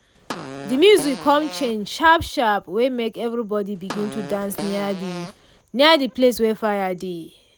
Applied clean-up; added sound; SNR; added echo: none; Fart; 14 dB; none.